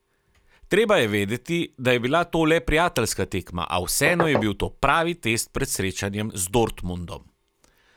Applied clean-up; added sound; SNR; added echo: none; Knock; 1 dB; none.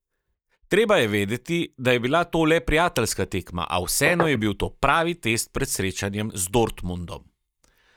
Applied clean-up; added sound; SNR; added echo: neural mask model DeepFilterNet 3.